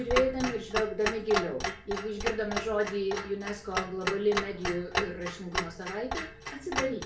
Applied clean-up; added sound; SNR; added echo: none; Clock; 3 dB; reverberation time 0.3 s.